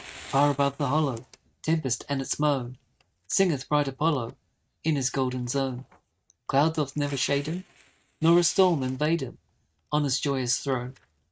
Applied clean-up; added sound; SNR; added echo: neural mask model RNNoise.